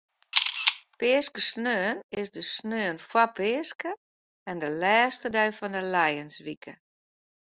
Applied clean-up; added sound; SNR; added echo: none; Camera; -3 dB; none.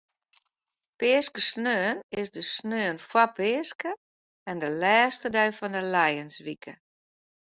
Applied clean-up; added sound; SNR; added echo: neural mask model RNNoise.